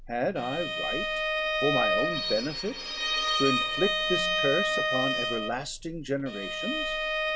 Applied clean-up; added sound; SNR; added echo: none; Bowed string instrument; -3 dB; none.